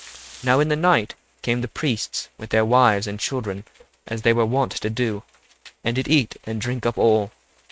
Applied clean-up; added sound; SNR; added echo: neural mask model RNNoise.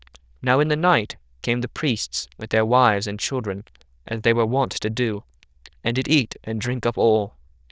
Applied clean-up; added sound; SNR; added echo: neural diffusion model UNIVERSE++.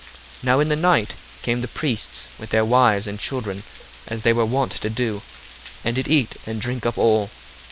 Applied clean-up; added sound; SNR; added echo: none; Water; 18 dB; none.